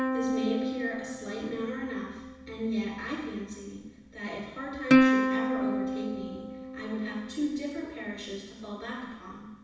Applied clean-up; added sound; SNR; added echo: none; Plucked string instrument; -4 dB; reverberation time 1.1 s.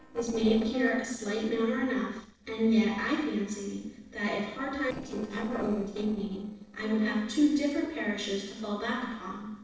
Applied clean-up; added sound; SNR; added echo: neural separator model SepFormer DNS4.